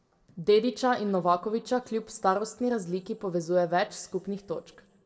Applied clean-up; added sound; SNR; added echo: none; none; none; reverberation time 0.8 s.